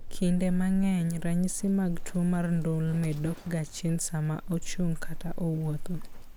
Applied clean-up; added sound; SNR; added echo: none; Livestock, farm animals, working animals; 5 dB; none.